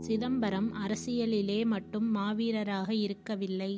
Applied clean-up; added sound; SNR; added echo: none; Bass guitar; 14 dB; none.